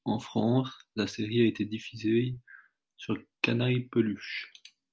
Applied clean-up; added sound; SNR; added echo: none; none; none; none.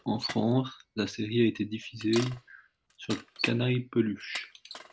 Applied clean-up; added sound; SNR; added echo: none; Bicycle; 14 dB; none.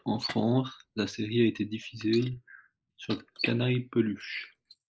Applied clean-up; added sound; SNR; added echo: neural mask model Resemble Enhance denoiser.